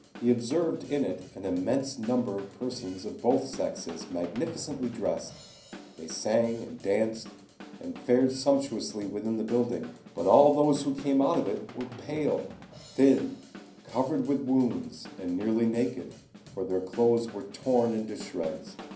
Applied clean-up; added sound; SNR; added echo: none; Drum / Drum kit; 19 dB; reverberation time 0.6 s.